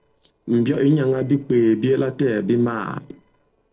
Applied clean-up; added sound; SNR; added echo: neural separator model SepFormer DNS4.